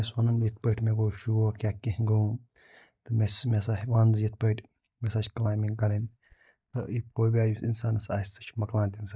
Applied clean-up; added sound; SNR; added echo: neural mask model DeepFilterNet 3.